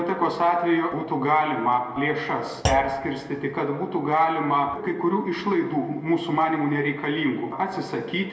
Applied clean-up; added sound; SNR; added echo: none; Thump, thud; 10 dB; reverberation time 0.6 s.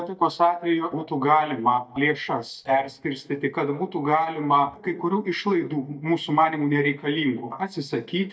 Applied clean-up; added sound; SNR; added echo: neural mask model DeepFilterNet 3.